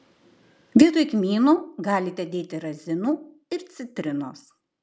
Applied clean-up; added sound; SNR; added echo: none; none; none; none.